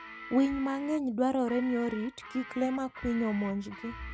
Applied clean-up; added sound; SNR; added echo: none; Guitar; 15 dB; none.